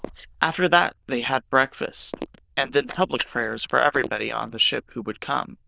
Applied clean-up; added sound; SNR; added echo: neural diffusion model UNIVERSE++.